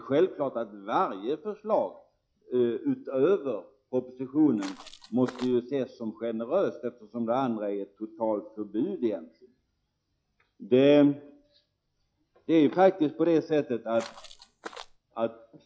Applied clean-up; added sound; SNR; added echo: classical method log-MMSE.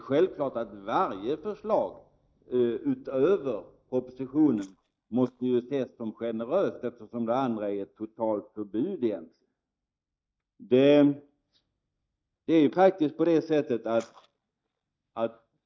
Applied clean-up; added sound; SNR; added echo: neural mask model DeepFilterNet 3.